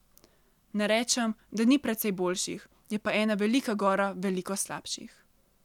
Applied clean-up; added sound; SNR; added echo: none; none; none; none.